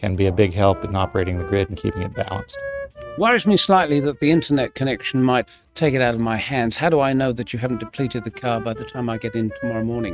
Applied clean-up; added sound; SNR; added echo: neural mask model RNNoise.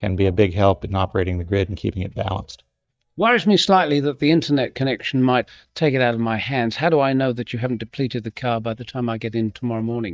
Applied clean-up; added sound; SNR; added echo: neural mask model DeepFilterNet 3.